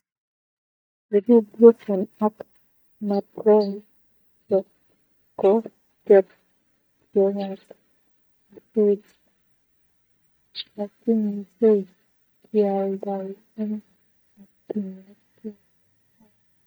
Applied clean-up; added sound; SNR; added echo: neural mask model DeepFilterNet 3.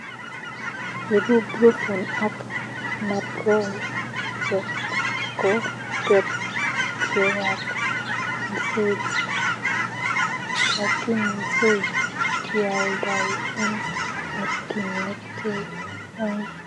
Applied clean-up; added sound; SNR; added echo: none; Chirp, tweet / Fowl; 0 dB; none.